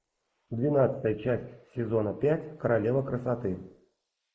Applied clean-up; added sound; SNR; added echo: neural mask model Resemble Enhance denoiser.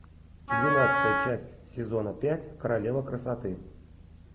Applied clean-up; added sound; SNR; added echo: none; Wind instrument, woodwind instrument; -3 dB; none.